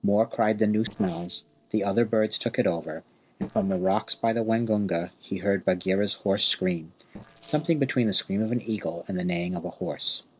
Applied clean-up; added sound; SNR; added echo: neural separator model SepFormer DNS4.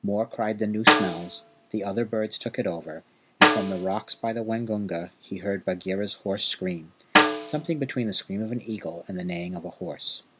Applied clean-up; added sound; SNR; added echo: none; Snare drum; -3 dB; none.